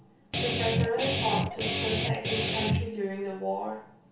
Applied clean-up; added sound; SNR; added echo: none; Guitar; -4 dB; reverberation time 0.3 s.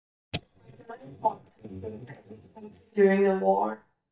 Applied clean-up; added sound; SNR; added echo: neural mask model DeepFilterNet 3.